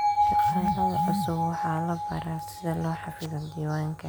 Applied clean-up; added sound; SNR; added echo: none; Bell; -2 dB; none.